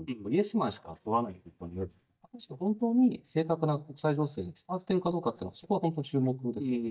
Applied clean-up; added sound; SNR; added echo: neural mask model DeepFilterNet 3.